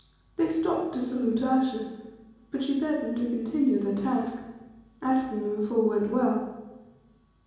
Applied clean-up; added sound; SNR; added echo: none; none; none; reverberation time 1.0 s.